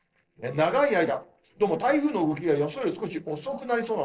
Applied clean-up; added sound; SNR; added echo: neural separator model SepFormer DNS4.